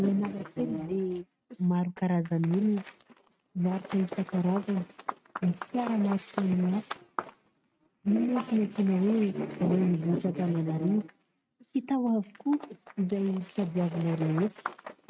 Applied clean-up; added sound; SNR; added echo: neural mask model RNNoise.